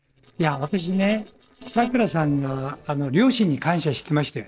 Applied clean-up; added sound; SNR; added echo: neural separator model SepFormer DNS4.